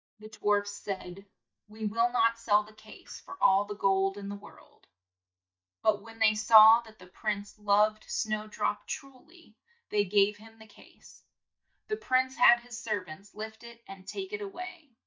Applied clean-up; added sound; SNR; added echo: neural mask model DeepFilterNet 3.